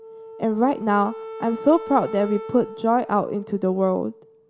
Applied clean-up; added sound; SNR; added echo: none; Wind instrument, woodwind instrument; 14 dB; none.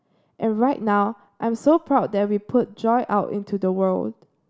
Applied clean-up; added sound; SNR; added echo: none; none; none; none.